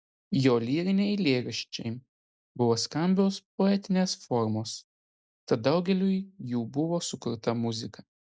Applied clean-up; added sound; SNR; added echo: none; none; none; none.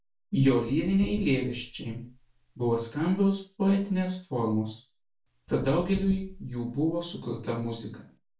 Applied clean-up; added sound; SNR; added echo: none; Knock / Wood; 16 dB; reverberation time 0.3 s.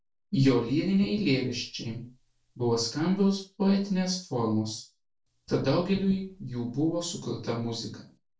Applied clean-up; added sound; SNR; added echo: neural separator model SepFormer DNS4.